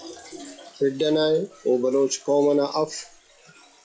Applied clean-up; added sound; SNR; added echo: classical method log-MMSE.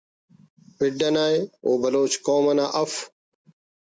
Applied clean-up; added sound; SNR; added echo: none; none; none; none.